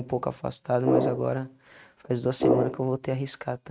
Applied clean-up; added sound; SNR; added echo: neural mask model RNNoise.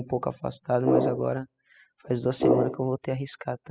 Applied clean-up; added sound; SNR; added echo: classical method spectral subtraction.